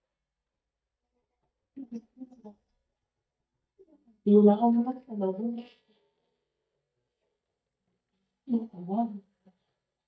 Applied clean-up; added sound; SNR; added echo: neural mask model DeepFilterNet 3.